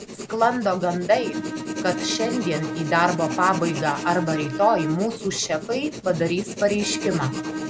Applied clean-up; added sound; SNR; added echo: none; Writing + Bowed string instrument; 7 dB; none.